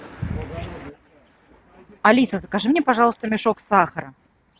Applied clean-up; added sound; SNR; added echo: none; none; none; none.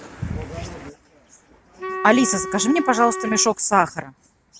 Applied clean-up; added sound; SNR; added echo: none; Wind instrument, woodwind instrument; 9 dB; none.